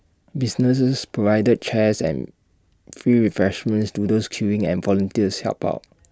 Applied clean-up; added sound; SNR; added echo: none; none; none; none.